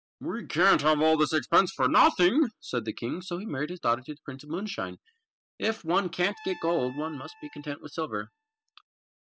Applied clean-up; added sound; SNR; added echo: classical method spectral subtraction.